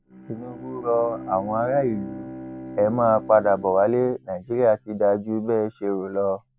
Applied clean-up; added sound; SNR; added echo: none; Bowed string instrument; 16 dB; none.